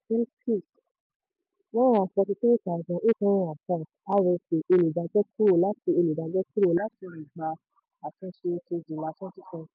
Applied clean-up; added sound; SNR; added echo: none; none; none; none.